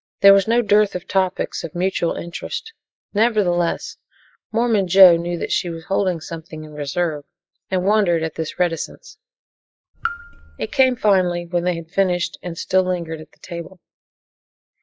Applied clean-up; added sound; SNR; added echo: classical method log-MMSE.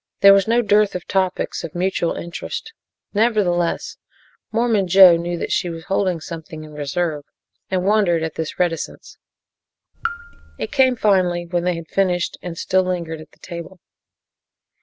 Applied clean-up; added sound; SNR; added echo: none; Raindrop / Drip; 12 dB; none.